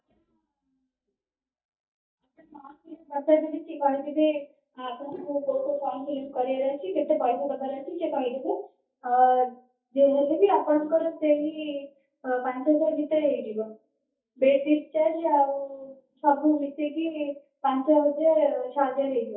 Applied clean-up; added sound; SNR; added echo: neural mask model DeepFilterNet 3.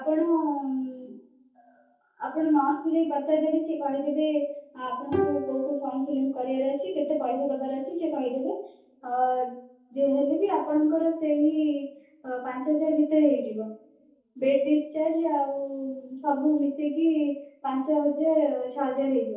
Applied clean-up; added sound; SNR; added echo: none; Bowed string instrument; 8 dB; reverberation time 0.6 s.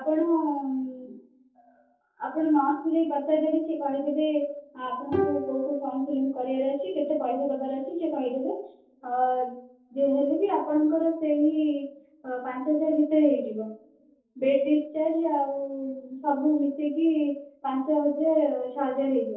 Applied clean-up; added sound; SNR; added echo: neural separator model SepFormer DNS4.